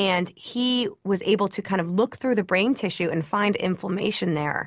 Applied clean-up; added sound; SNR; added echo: none; none; none; none.